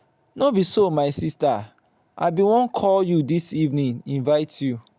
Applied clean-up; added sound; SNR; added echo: none; none; none; none.